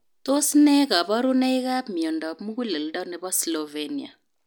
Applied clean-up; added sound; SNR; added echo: none; none; none; none.